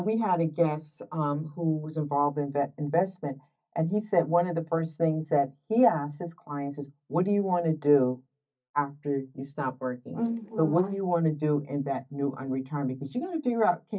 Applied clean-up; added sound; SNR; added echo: neural mask model DeepFilterNet 3.